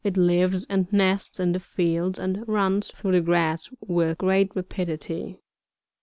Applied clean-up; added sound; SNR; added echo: none; none; none; none.